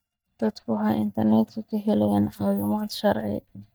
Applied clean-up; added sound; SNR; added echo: neural mask model DeepFilterNet 3.